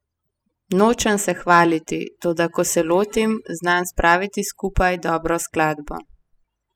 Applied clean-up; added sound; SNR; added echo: classical method spectral subtraction.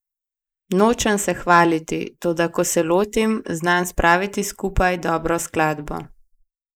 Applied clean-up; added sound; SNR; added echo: neural mask model Resemble Enhance denoiser.